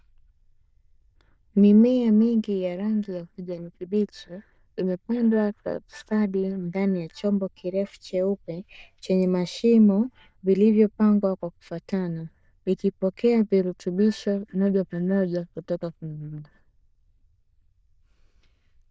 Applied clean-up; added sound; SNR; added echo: neural diffusion model UNIVERSE++.